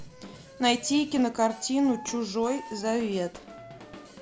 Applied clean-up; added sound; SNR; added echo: none; Wind instrument, woodwind instrument + Drum / Drum kit; 17 dB; none.